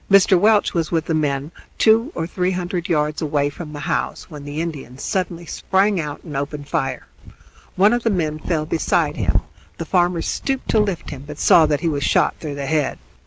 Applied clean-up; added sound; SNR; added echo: none; none; none; none.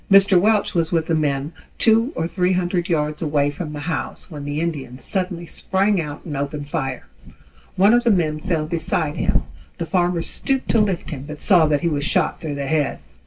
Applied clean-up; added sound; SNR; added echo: none; none; none; reverberation time 0.2 s.